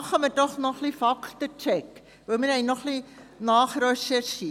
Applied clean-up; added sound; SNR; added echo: none; none; none; none.